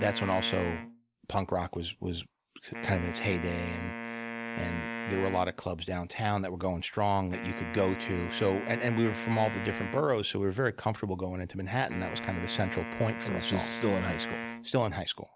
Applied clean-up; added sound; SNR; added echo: none; Wind instrument, woodwind instrument; 8 dB; none.